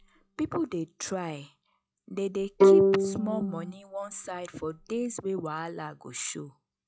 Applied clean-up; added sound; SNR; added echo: classical method log-MMSE.